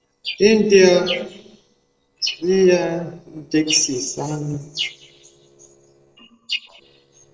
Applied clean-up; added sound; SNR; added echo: neural separator model SepFormer DNS4.